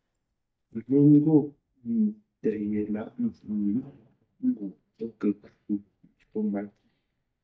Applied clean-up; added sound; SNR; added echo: neural mask model DeepFilterNet 3.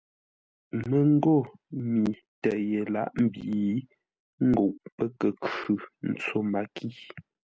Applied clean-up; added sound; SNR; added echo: none; none; none; none.